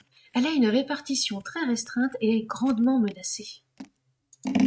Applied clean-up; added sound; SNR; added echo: neural mask model RNNoise.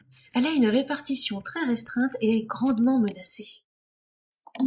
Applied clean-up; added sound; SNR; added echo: neural mask model Resemble Enhance denoiser.